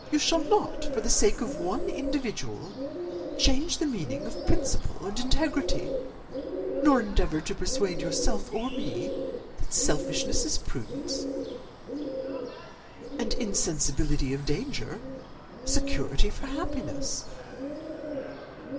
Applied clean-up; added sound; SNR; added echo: none; Bird; 9 dB; reverberation time 1.4 s.